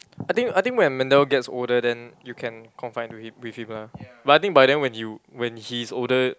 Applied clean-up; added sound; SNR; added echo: none; none; none; none.